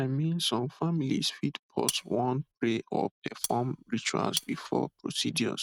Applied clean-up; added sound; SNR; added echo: neural mask model RNNoise.